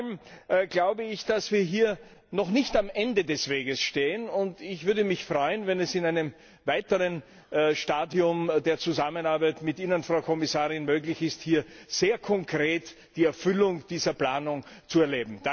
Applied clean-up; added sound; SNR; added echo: none; none; none; none.